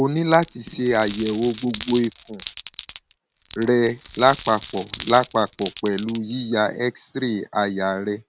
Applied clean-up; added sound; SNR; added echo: none; Glass; 16 dB; none.